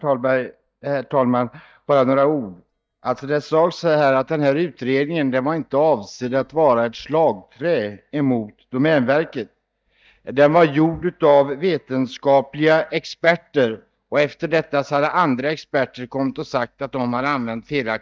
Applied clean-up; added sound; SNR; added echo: neural mask model DeepFilterNet 3.